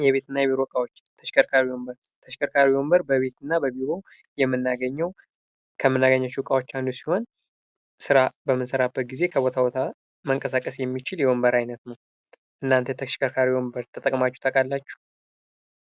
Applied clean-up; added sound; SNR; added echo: none; none; none; none.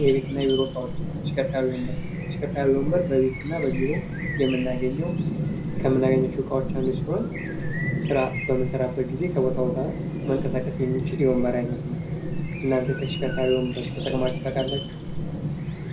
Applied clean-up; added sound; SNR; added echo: none; Chirp, tweet; 2 dB; reverberation time 0.4 s.